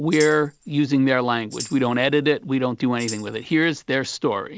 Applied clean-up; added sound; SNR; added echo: none; Tambourine; 19 dB; none.